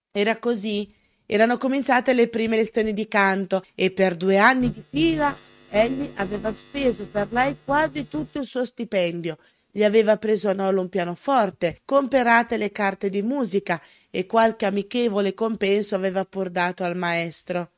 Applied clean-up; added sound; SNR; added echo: neural mask model RNNoise.